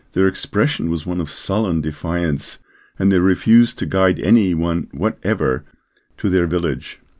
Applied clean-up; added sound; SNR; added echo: none; none; none; none.